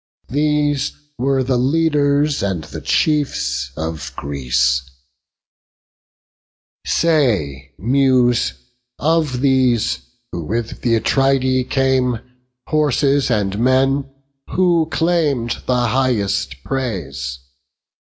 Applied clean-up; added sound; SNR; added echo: none; none; none; none.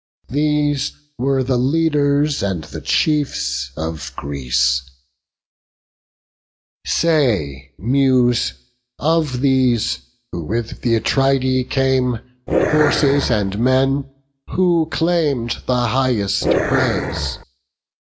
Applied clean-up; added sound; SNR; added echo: none; Growling; 1 dB; none.